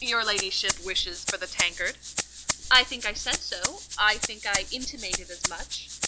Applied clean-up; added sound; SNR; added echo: none; Rattle (instrument); 5 dB; none.